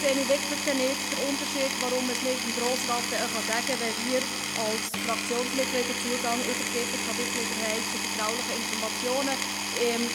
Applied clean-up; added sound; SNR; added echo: none; Power tool; -1 dB; none.